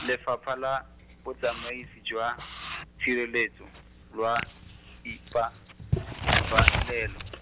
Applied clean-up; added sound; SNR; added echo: none; Writing; 0 dB; none.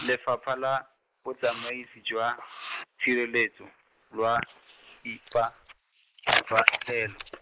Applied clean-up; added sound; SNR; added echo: neural mask model Resemble Enhance denoiser.